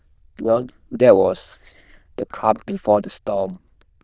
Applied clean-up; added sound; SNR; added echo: neural diffusion model UNIVERSE++.